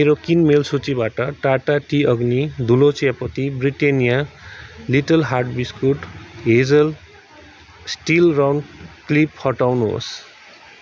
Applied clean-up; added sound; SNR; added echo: none; none; none; none.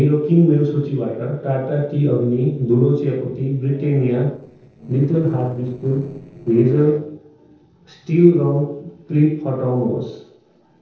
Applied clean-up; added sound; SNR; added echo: neural separator model SepFormer DNS4.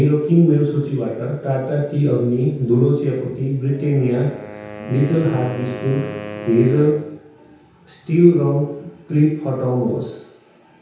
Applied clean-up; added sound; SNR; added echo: none; Wind instrument, woodwind instrument; 19 dB; reverberation time 0.9 s.